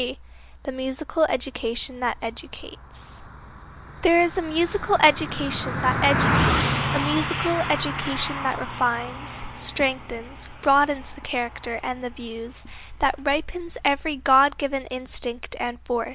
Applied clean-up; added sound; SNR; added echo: none; Car passing by; 6 dB; none.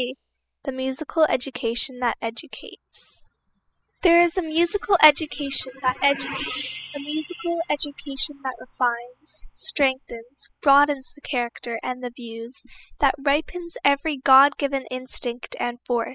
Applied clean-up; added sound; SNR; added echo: classical method spectral subtraction.